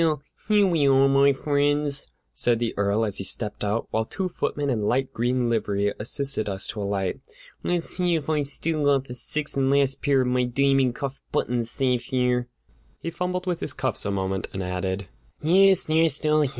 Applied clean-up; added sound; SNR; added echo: none; none; none; none.